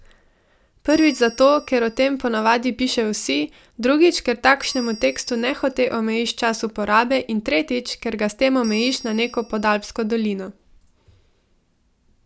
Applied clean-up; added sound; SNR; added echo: none; Bell; 20 dB; none.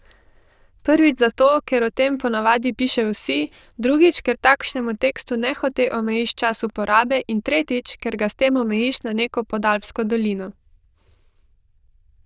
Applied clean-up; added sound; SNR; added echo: neural diffusion model UNIVERSE++.